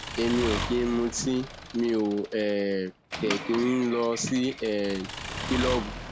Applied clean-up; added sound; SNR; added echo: none; Accelerating, revving, vroom / Mechanisms; 8 dB; none.